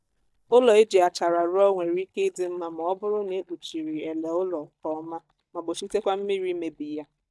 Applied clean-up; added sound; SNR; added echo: neural mask model DeepFilterNet 3.